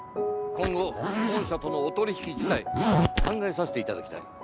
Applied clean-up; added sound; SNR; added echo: none; Zipper (clothing); -1 dB; none.